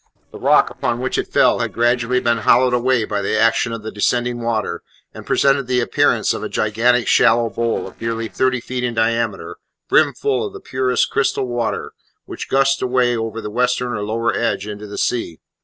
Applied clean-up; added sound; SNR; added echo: neural separator model SepFormer DNS4.